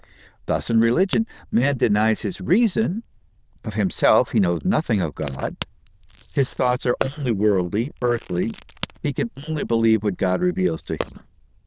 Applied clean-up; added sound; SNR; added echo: neural diffusion model UNIVERSE++.